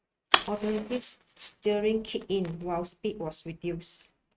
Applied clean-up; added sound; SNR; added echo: neural mask model RNNoise.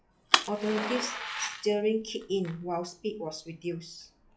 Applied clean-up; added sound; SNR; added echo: classical method log-MMSE.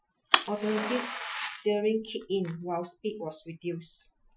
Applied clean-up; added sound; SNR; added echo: classical method Wiener filter.